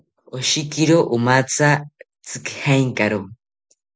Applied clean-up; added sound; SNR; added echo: none; none; none; none.